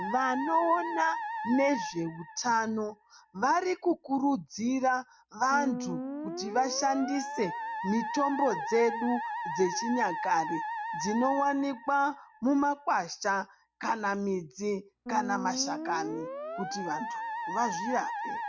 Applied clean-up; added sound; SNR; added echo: none; Musical instrument; 7 dB; none.